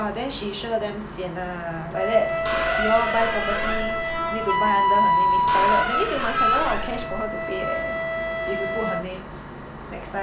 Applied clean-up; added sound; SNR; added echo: none; Wind instrument, woodwind instrument + Squeak; -3 dB; none.